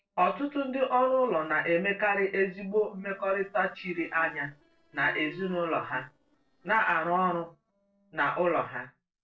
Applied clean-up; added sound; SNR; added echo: neural separator model SepFormer DNS4.